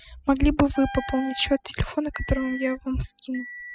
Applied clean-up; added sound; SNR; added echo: classical method spectral subtraction.